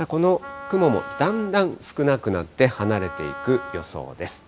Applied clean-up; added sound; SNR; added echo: none; Wind instrument, woodwind instrument; 14 dB; none.